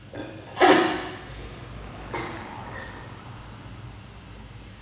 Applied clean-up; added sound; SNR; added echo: none; Car passing by / Engine; 17 dB; reverberation time 1.1 s.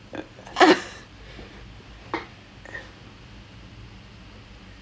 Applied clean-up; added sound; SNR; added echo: none; none; none; none.